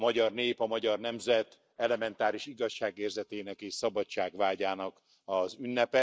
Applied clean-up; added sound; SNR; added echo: neural mask model DeepFilterNet 3.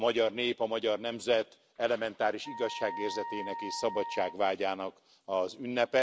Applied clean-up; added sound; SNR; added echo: none; Wind instrument, woodwind instrument; 11 dB; none.